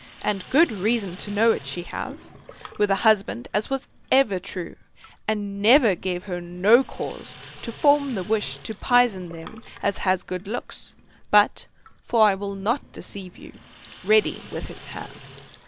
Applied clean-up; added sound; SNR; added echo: none; Sink (filling or washing); 19 dB; none.